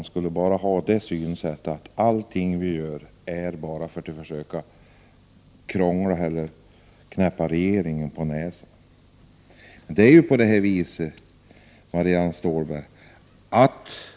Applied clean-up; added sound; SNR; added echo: none; none; none; none.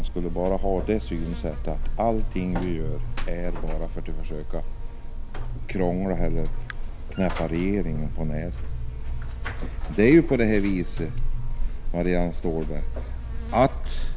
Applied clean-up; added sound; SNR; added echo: none; Buzz; -1 dB; none.